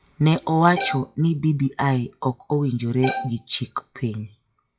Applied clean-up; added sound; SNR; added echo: classical method WPE with log-MMSE.